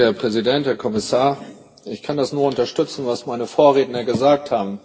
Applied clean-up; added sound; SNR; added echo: none; none; none; reverberation time 0.9 s.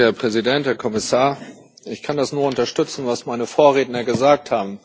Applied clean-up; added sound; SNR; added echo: none; none; none; none.